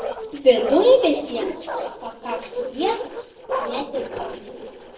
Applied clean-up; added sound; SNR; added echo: neural separator model SepFormer DNS4.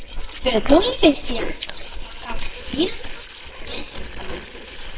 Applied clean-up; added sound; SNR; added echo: neural separator model SepFormer WHAMR!.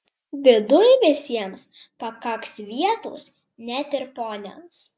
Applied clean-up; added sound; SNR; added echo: none; none; none; none.